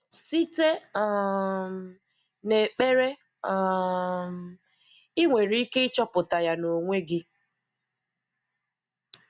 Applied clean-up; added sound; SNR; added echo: none; none; none; none.